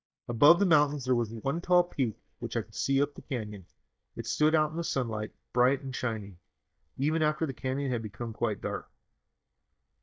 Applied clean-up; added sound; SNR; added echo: neural mask model DeepFilterNet 3.